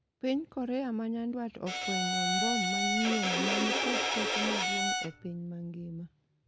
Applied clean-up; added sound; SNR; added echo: none; Bowed string instrument; -4 dB; none.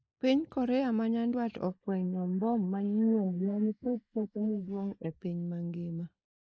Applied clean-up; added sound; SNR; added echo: neural mask model Resemble Enhance denoiser.